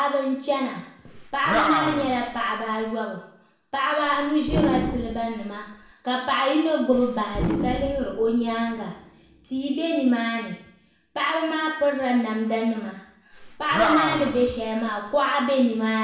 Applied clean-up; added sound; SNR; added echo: none; Animal; 7 dB; reverberation time 0.6 s.